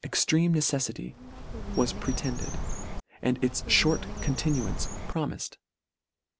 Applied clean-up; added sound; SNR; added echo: none; Bird; 4 dB; none.